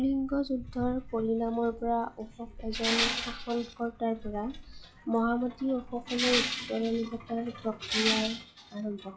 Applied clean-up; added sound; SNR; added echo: classical method log-MMSE.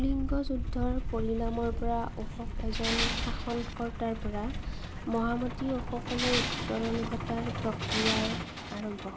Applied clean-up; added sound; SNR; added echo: none; Tools + Truck; -1 dB; none.